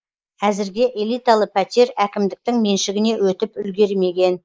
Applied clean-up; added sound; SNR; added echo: neural mask model Resemble Enhance denoiser.